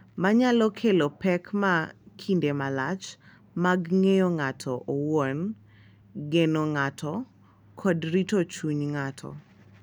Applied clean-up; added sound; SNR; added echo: none; none; none; none.